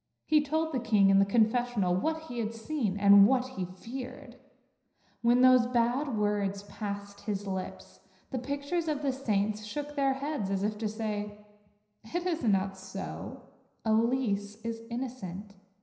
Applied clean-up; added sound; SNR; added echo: none; none; none; reverberation time 0.9 s.